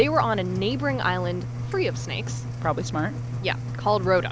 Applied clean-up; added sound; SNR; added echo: none; Engine; 5 dB; none.